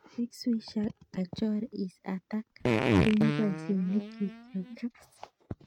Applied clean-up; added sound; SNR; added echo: neural mask model RNNoise.